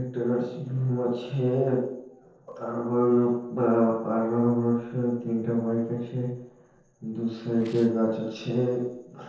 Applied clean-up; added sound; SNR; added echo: neural separator model SepFormer DNS4.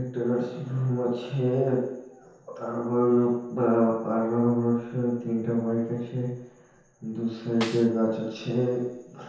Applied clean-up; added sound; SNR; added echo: none; Snare drum; 15 dB; reverberation time 0.9 s.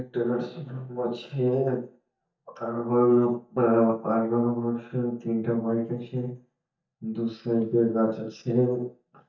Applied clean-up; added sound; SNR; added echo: neural mask model DeepFilterNet 3.